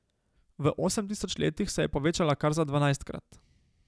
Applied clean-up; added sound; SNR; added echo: none; none; none; none.